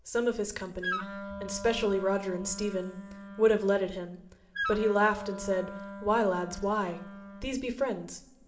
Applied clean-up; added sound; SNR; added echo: none; Wind instrument, woodwind instrument; 10 dB; reverberation time 0.6 s.